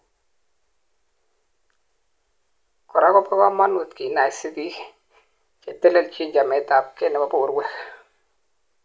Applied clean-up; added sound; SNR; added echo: none; none; none; none.